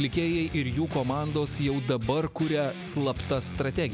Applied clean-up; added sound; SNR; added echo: none; none; none; none.